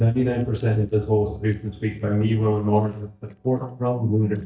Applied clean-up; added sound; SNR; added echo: neural mask model DeepFilterNet 3.